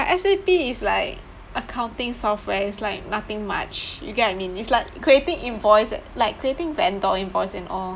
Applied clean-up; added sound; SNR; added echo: none; none; none; none.